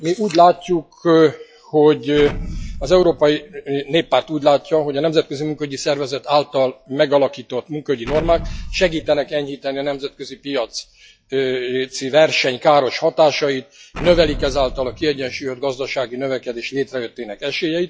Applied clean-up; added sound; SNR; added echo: classical method log-MMSE.